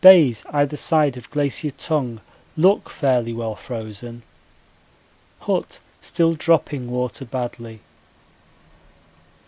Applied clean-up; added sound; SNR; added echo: none; none; none; none.